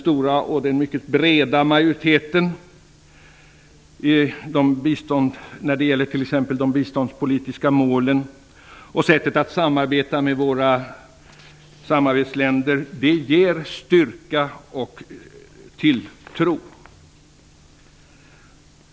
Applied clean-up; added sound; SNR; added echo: none; none; none; none.